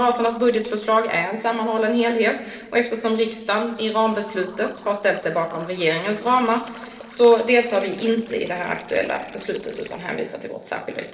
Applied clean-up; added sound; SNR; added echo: neural separator model SepFormer DNS4.